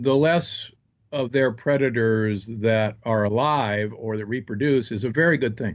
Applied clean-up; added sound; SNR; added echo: none; none; none; none.